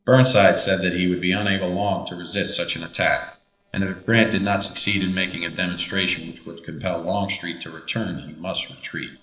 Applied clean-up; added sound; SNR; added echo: neural separator model SepFormer DNS4.